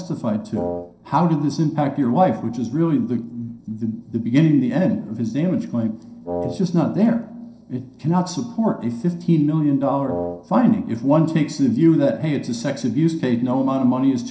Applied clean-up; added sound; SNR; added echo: neural separator model SepFormer DNS4.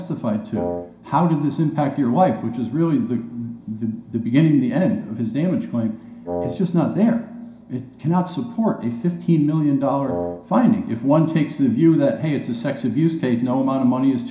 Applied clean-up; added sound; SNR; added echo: none; Wind instrument, woodwind instrument; 8 dB; reverberation time 0.5 s.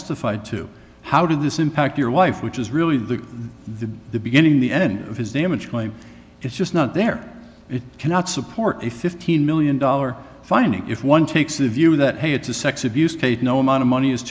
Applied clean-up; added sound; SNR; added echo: none; none; none; none.